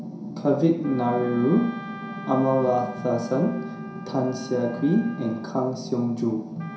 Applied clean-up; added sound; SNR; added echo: none; Wind instrument, woodwind instrument; 18 dB; reverberation time 0.5 s.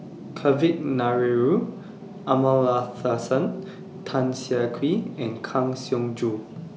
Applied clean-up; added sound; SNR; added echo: none; none; none; none.